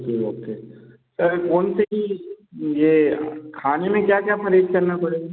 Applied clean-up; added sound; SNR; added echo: none; none; none; none.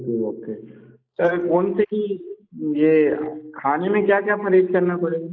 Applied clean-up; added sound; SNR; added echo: neural mask model Resemble Enhance denoiser.